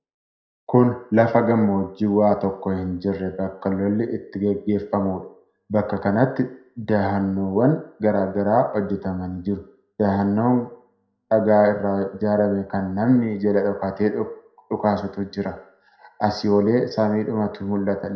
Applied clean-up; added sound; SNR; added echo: none; none; none; reverberation time 0.5 s.